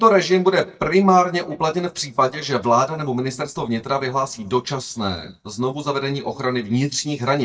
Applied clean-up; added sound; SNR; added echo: neural mask model DeepFilterNet 3.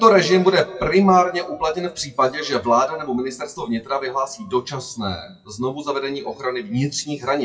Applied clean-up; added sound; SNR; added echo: classical method WPE with log-MMSE.